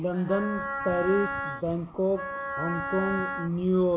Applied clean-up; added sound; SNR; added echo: none; Wind instrument, woodwind instrument; 6 dB; none.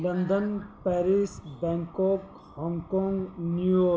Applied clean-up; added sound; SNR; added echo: none; none; none; none.